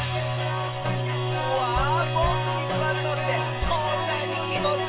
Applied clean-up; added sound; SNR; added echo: none; none; none; reverberation time 0.1 s.